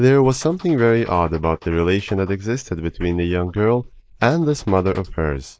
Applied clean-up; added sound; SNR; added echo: neural mask model Resemble Enhance denoiser.